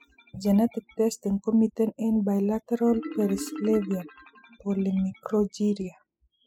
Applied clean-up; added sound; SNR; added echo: classical method spectral subtraction.